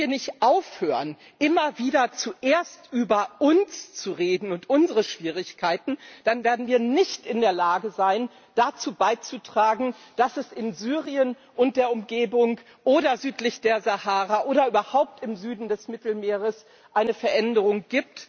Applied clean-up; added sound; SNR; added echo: none; none; none; none.